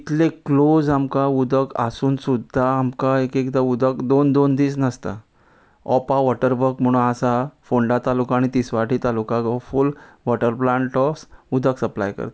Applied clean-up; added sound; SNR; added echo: none; none; none; none.